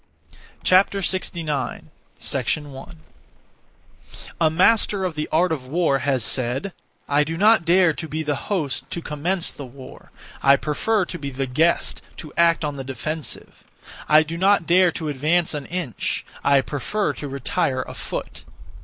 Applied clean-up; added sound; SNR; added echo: neural mask model Resemble Enhance denoiser.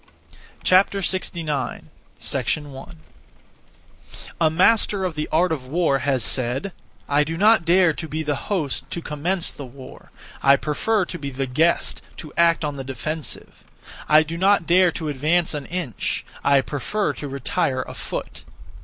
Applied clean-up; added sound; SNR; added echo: none; Rain; 20 dB; none.